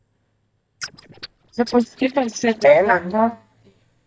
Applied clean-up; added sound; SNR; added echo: neural mask model DeepFilterNet 3.